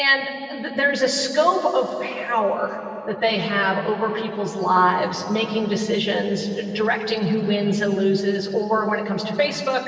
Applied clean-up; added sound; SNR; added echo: none; none; none; reverberation time 2.6 s.